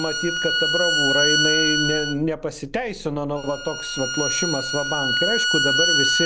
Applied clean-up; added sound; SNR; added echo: none; Bowed string instrument; -3 dB; none.